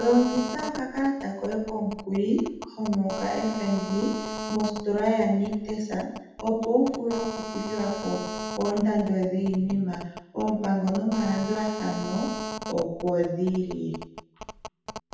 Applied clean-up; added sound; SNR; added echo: none; Telephone; 10 dB; reverberation time 0.8 s.